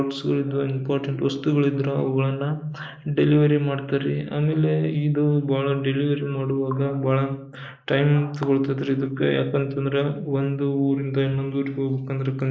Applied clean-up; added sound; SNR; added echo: neural mask model Resemble Enhance denoiser.